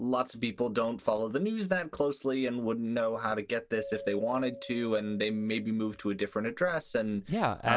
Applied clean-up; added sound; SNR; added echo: none; Keyboard (musical); 20 dB; none.